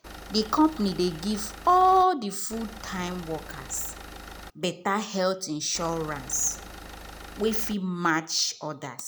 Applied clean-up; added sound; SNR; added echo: none; Engine; 14 dB; none.